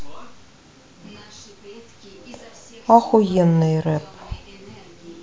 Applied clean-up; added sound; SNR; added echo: none; none; none; none.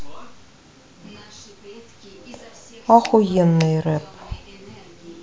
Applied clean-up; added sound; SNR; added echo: none; Finger snapping; 14 dB; none.